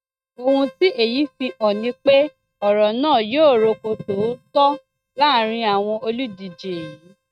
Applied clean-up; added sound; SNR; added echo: neural mask model RNNoise.